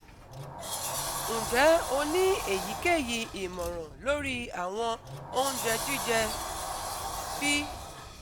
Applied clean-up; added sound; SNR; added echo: none; Sliding door; 5 dB; none.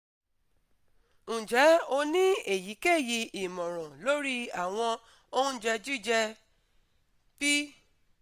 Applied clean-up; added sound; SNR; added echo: none; none; none; none.